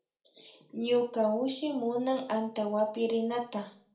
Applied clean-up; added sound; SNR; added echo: none; none; none; reverberation time 0.4 s.